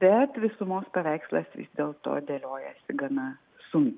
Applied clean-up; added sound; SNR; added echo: none; none; none; none.